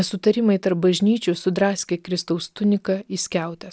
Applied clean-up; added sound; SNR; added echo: none; none; none; none.